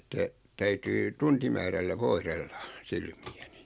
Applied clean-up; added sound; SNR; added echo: none; none; none; none.